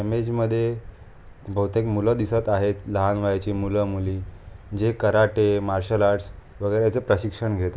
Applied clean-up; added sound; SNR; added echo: none; none; none; none.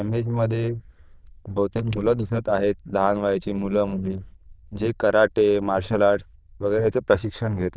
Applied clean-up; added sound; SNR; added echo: neural diffusion model UNIVERSE++.